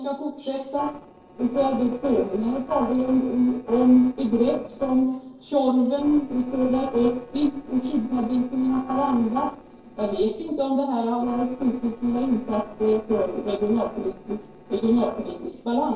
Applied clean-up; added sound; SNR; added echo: neural separator model SepFormer DNS4.